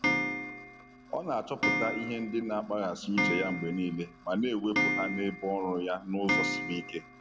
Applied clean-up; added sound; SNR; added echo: none; Clock; 1 dB; none.